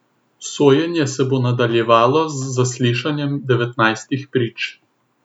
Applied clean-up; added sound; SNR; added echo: none; none; none; none.